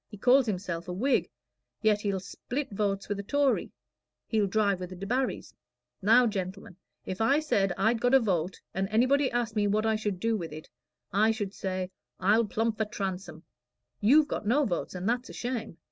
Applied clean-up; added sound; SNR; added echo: none; none; none; none.